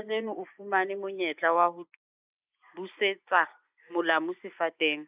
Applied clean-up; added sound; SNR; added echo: neural mask model Resemble Enhance denoiser.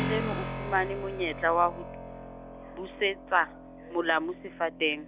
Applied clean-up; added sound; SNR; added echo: none; Keyboard (musical); 8 dB; none.